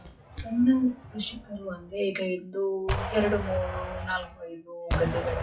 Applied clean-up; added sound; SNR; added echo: classical method WPE with log-MMSE.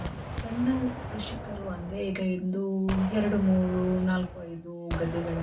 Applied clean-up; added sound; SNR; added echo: none; Gunshot, gunfire; 8 dB; reverberation time 0.2 s.